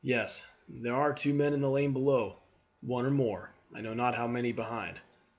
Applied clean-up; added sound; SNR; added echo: none; none; none; none.